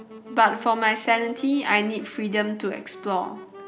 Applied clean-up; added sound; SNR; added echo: none; Wind instrument, woodwind instrument; 19 dB; none.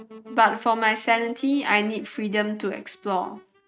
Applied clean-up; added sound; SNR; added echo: neural mask model RNNoise.